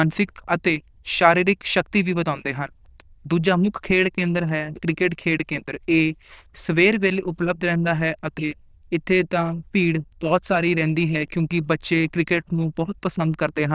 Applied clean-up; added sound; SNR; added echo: neural diffusion model UNIVERSE++.